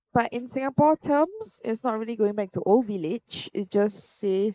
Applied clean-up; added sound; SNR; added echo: neural mask model Resemble Enhance denoiser.